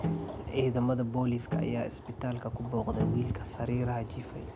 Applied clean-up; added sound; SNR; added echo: none; Snare drum; 7 dB; none.